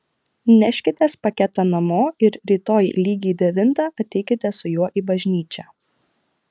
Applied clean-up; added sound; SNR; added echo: none; none; none; none.